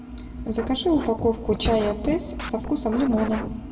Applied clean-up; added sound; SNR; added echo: none; Scratching (performance technique); 11 dB; reverberation time 1.3 s.